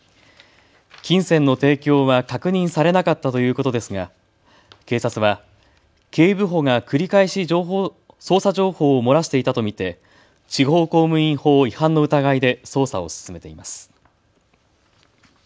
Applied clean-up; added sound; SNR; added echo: none; none; none; none.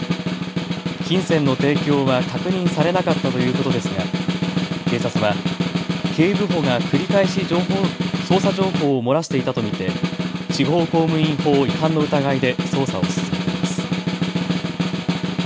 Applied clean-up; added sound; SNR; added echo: none; Snare drum; 1 dB; none.